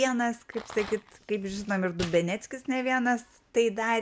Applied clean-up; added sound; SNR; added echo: none; Rattle; 15 dB; none.